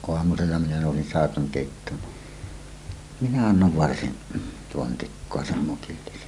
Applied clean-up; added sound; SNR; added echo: none; none; none; none.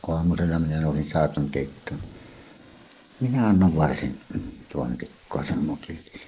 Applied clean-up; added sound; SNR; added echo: neural mask model Resemble Enhance denoiser.